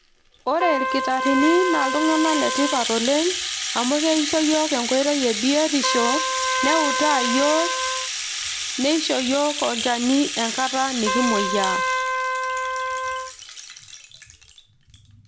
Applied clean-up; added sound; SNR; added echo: none; Trumpet + Rattle (instrument); 2 dB; none.